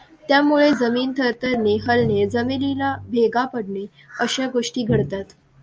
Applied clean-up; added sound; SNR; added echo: none; Bowed string instrument; 16 dB; none.